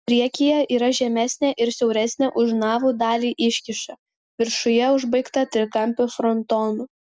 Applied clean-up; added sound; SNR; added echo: none; none; none; none.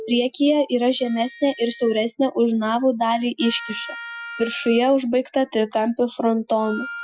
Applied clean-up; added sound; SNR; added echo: classical method Wiener filter.